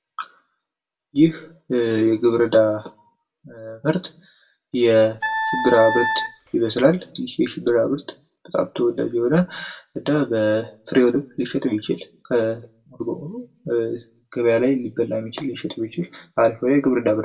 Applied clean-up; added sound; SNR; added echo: none; Wind instrument, woodwind instrument; 3 dB; reverberation time 0.1 s.